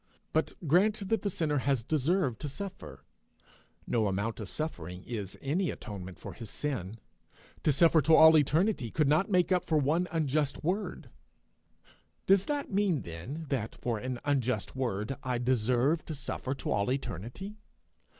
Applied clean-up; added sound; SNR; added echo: none; none; none; none.